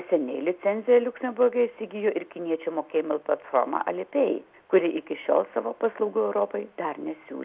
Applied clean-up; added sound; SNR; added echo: none; none; none; none.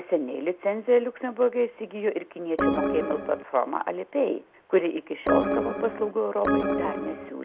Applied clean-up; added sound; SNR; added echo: none; Organ; 0 dB; none.